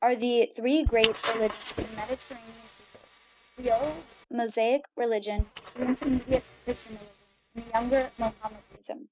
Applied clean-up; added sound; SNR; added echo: neural mask model RNNoise.